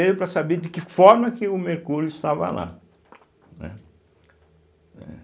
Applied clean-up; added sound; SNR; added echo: none; none; none; none.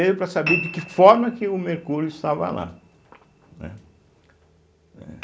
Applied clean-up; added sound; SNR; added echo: none; Piano; 12 dB; none.